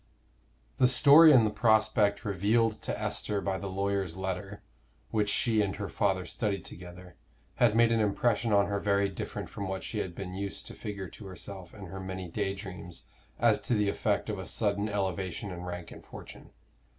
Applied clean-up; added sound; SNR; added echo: none; none; none; none.